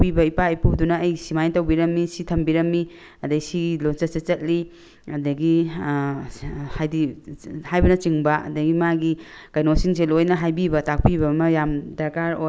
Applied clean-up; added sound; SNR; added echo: none; none; none; none.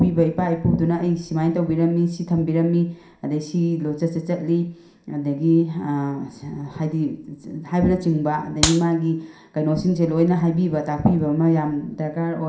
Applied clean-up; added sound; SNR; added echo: none; Clapping; 3 dB; reverberation time 0.5 s.